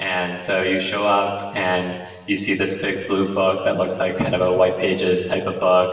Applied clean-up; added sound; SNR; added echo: none; none; none; reverberation time 1.3 s.